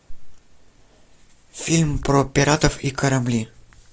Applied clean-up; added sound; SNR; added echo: none; none; none; none.